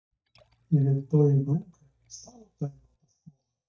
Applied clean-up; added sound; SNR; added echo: neural mask model DeepFilterNet 3.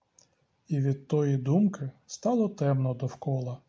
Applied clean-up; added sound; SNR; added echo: none; none; none; none.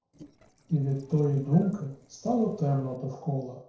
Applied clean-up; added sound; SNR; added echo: neural separator model SepFormer DNS4.